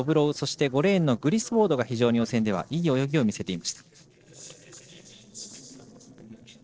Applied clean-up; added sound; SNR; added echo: neural separator model SepFormer DNS4.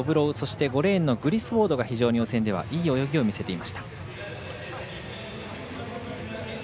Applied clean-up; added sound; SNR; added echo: none; Train; 14 dB; none.